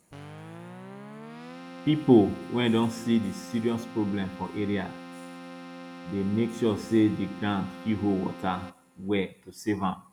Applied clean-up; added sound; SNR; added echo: none; Keyboard (musical); 15 dB; none.